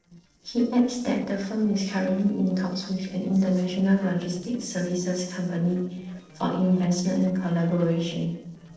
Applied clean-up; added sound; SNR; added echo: neural separator model SepFormer DNS4.